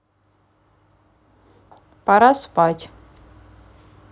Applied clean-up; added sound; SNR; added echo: none; none; none; none.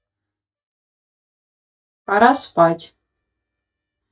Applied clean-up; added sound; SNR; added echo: neural mask model DeepFilterNet 3.